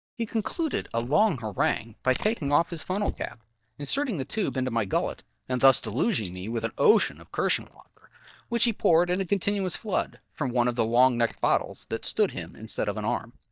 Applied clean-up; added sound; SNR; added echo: neural mask model DeepFilterNet 3.